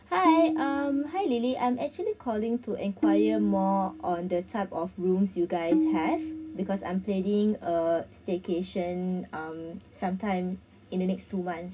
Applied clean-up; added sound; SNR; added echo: none; Tabla; 3 dB; reverberation time 0.4 s.